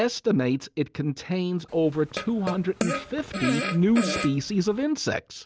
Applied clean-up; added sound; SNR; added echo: none; Fart; 6 dB; none.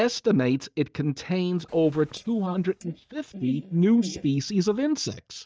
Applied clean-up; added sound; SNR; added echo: neural mask model DeepFilterNet 3.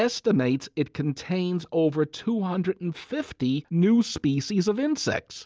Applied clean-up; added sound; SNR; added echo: none; none; none; none.